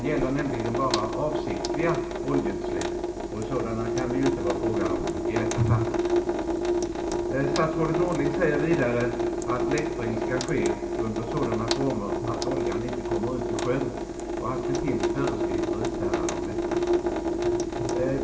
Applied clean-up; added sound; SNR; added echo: none; Drip / Sink (filling or washing) / Water tap, faucet; -2 dB; reverberation time 0.4 s.